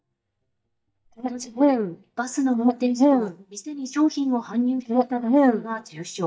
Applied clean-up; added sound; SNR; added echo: neural mask model DeepFilterNet 3.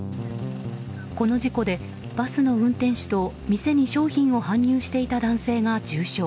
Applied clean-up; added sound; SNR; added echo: none; none; none; none.